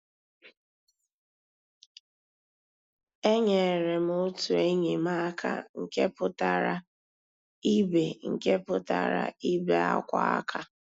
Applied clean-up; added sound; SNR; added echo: neural mask model Resemble Enhance denoiser.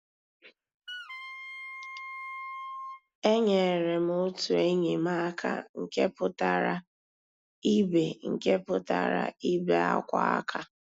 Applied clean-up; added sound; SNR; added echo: none; Wind instrument, woodwind instrument; 12 dB; none.